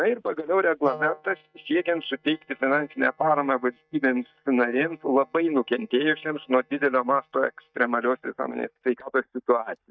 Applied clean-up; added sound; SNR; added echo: neural mask model DeepFilterNet 3.